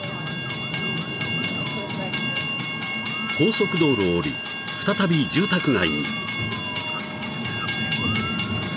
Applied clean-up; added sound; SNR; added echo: none; Train; 1 dB; none.